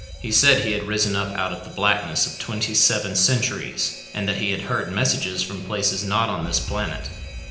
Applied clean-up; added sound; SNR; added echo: none; Alarm; 14 dB; reverberation time 0.8 s.